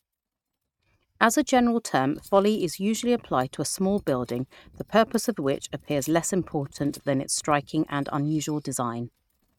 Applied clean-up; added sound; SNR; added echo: neural mask model RNNoise.